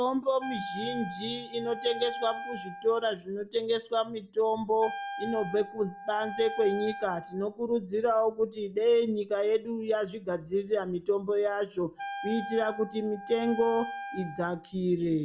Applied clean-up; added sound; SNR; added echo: none; Wind instrument, woodwind instrument; 10 dB; reverberation time 0.2 s.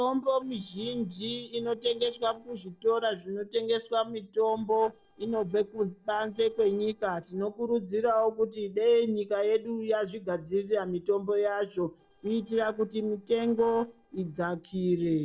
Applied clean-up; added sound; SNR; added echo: neural separator model SepFormer DNS4.